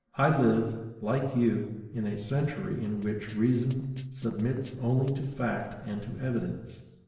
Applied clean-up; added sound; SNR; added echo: neural separator model SepFormer DNS4.